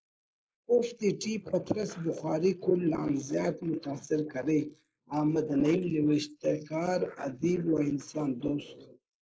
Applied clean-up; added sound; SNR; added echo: neural mask model Resemble Enhance denoiser.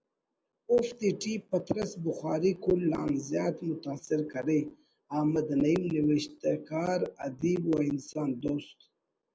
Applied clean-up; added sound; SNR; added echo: none; none; none; none.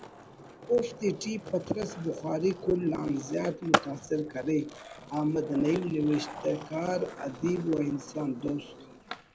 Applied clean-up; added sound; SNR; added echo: none; Skateboard; 9 dB; none.